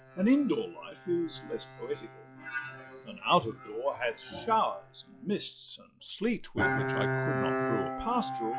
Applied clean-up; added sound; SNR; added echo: classical method log-MMSE.